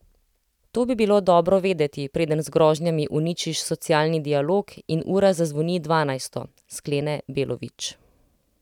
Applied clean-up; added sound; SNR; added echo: none; none; none; none.